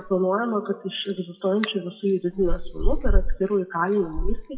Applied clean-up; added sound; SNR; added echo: classical method WPE with log-MMSE.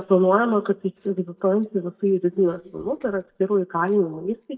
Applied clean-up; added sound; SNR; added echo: neural mask model DeepFilterNet 3.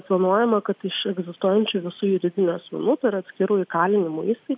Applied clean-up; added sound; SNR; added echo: none; none; none; none.